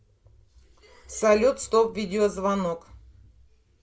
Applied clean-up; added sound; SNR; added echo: none; none; none; none.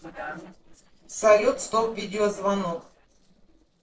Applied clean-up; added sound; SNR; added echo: neural separator model SepFormer DNS4.